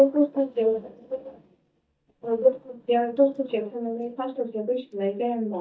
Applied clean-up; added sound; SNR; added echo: neural mask model DeepFilterNet 3.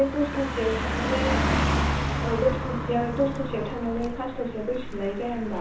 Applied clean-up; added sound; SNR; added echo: none; Car passing by; 0 dB; reverberation time 0.7 s.